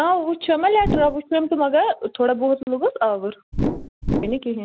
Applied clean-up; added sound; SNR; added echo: none; Whoosh, swoosh, swish; 2 dB; none.